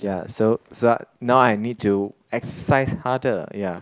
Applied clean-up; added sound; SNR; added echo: neural mask model Resemble Enhance denoiser.